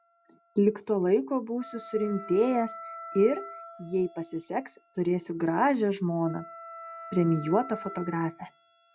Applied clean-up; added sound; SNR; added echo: classical method log-MMSE.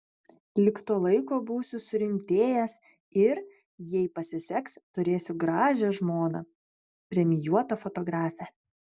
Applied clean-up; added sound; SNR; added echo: none; none; none; none.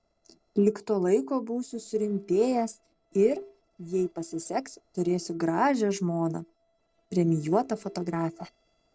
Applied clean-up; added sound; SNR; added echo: neural separator model SepFormer DNS4.